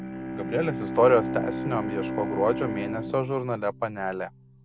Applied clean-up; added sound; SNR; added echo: none; Bowed string instrument; 6 dB; none.